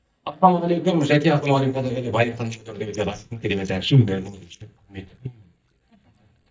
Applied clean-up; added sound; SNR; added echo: neural mask model DeepFilterNet 3.